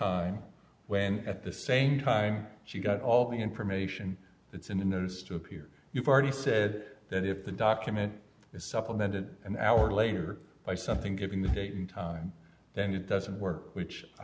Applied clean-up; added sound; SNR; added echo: none; none; none; none.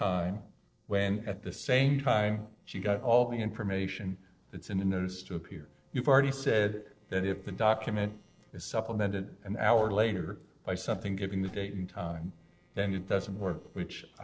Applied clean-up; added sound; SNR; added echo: neural separator model SepFormer DNS4.